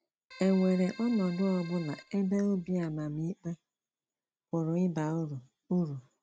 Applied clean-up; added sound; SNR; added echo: none; Keyboard (musical); 20 dB; none.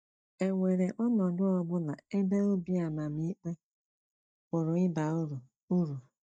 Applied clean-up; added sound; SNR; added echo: neural mask model DeepFilterNet 3.